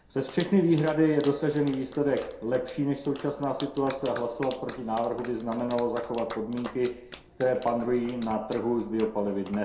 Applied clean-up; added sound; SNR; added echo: none; Clapping; 18 dB; reverberation time 0.7 s.